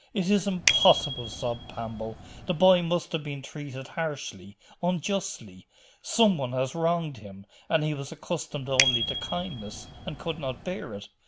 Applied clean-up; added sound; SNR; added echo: none; Bicycle bell; 3 dB; none.